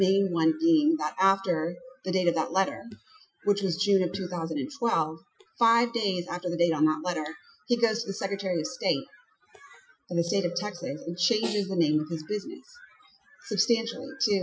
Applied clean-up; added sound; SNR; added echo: classical method Wiener filter.